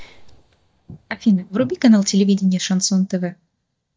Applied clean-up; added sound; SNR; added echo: neural mask model DeepFilterNet 3.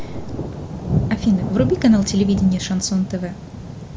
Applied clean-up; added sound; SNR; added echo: none; Thunder; 5 dB; none.